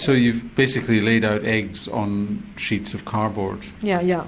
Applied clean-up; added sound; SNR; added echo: none; none; none; none.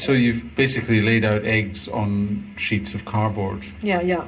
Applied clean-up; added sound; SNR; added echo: none; none; none; reverberation time 0.2 s.